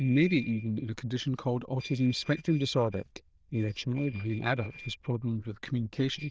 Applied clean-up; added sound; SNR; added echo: neural diffusion model UNIVERSE++.